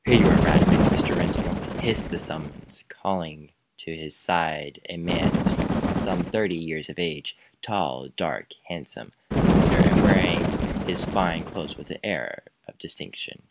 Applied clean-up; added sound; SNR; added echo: none; Bird; -3 dB; none.